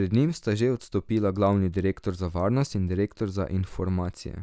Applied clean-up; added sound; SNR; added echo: none; none; none; none.